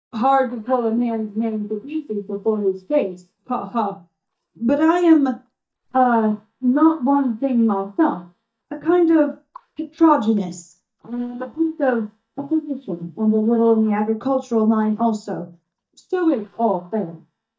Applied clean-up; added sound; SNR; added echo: neural mask model DeepFilterNet 3.